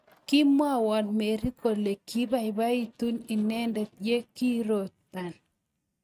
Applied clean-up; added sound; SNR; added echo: neural mask model RNNoise.